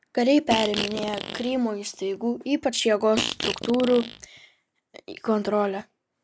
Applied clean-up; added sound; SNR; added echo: none; Fart; 5 dB; none.